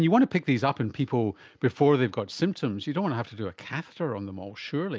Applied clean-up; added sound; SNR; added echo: none; none; none; none.